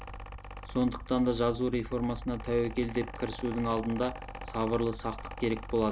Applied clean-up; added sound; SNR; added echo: none; Mechanical fan; 11 dB; none.